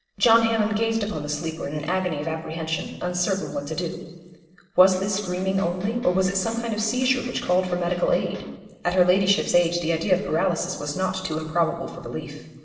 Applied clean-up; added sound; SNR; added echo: neural separator model SepFormer DNS4.